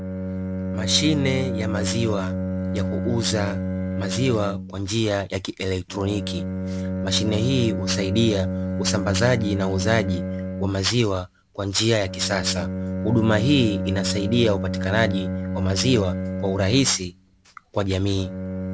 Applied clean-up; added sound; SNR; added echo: none; Bowed string instrument; 3 dB; none.